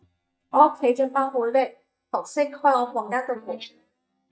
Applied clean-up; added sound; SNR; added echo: neural mask model DeepFilterNet 3.